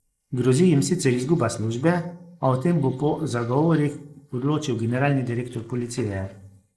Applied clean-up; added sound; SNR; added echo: neural mask model Resemble Enhance denoiser.